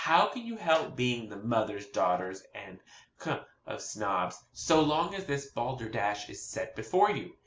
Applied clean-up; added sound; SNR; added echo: none; none; none; none.